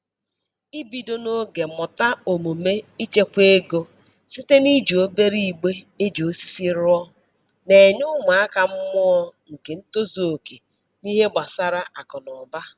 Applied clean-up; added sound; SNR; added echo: none; none; none; none.